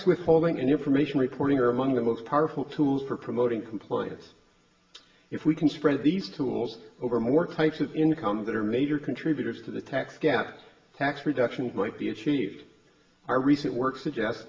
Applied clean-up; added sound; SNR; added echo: none; none; none; reverberation time 0.9 s.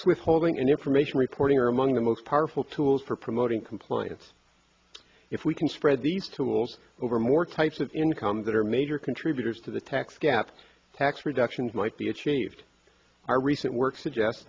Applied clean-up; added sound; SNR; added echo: none; none; none; none.